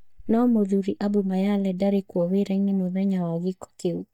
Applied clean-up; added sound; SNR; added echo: neural mask model DeepFilterNet 3.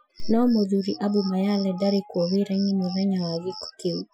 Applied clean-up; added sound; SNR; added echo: classical method Wiener filter.